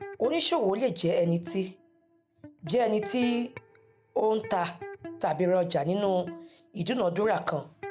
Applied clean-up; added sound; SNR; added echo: none; Electric guitar; 17 dB; none.